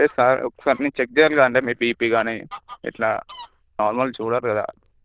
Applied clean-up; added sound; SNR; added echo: neural diffusion model UNIVERSE++.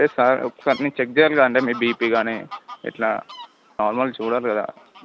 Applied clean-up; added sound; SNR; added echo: none; Fowl; 20 dB; none.